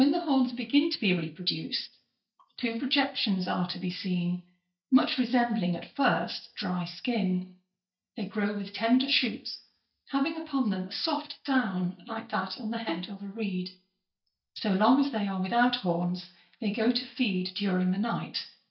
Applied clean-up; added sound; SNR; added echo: neural mask model DeepFilterNet 3.